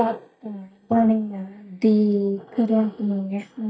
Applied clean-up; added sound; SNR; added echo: neural mask model DeepFilterNet 3.